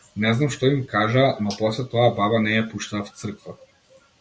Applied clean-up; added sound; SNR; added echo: none; none; none; none.